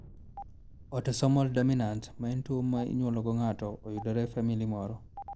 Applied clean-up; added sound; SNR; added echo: none; Stream + Thunder; 17 dB; none.